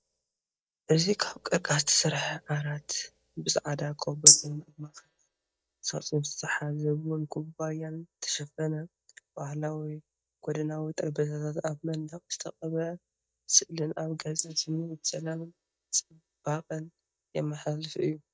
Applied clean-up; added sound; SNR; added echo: neural mask model DeepFilterNet 3.